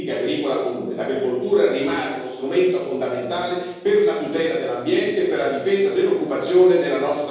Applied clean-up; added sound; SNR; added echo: none; none; none; reverberation time 1.3 s.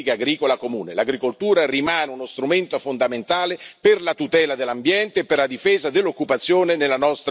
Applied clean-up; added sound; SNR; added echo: none; none; none; none.